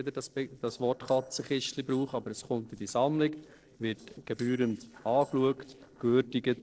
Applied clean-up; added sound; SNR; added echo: neural separator model SepFormer DNS4.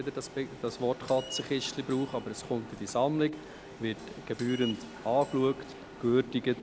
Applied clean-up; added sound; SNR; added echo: none; Subway, metro, underground; 14 dB; none.